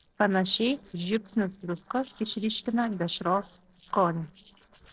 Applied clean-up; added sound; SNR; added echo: neural separator model SepFormer DNS4.